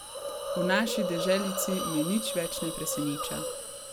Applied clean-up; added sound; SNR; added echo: none; Hiss; 2 dB; none.